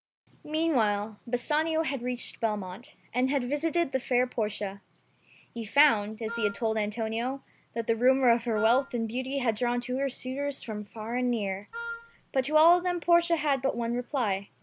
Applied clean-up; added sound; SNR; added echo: none; Wind instrument, woodwind instrument; 11 dB; none.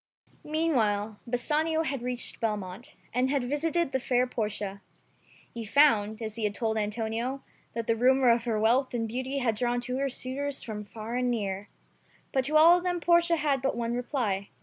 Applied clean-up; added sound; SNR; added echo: none; none; none; none.